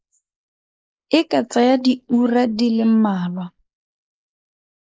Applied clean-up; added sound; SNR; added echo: neural mask model Resemble Enhance denoiser.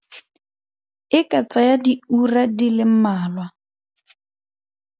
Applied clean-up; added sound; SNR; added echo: none; none; none; none.